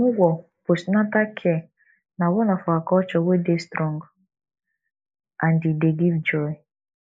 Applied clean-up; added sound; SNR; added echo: neural mask model Resemble Enhance denoiser.